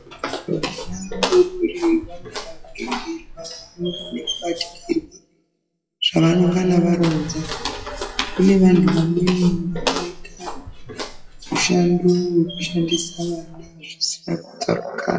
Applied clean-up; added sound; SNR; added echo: classical method WPE with log-MMSE.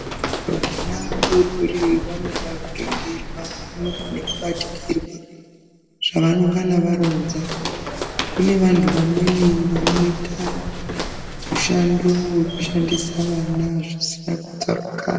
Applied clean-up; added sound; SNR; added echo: none; Walk, footsteps; 7 dB; reverberation time 1.9 s.